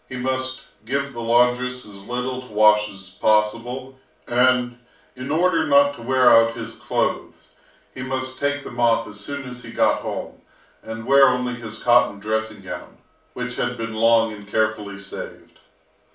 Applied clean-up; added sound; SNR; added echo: none; none; none; reverberation time 0.4 s.